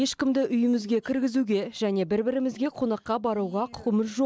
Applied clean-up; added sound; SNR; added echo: none; none; none; none.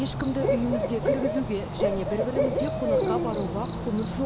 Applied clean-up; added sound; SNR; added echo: none; Cricket / Bird; -2 dB; none.